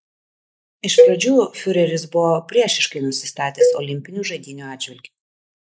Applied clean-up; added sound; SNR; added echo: neural mask model Resemble Enhance denoiser.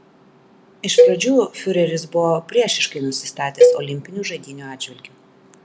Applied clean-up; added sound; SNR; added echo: none; Cowbell; -3 dB; none.